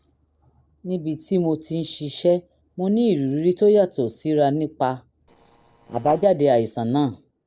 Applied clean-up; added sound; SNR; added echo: neural separator model SepFormer DNS4.